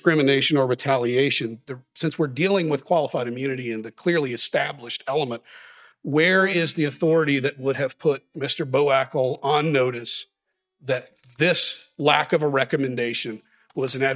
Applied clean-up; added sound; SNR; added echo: neural mask model DeepFilterNet 3.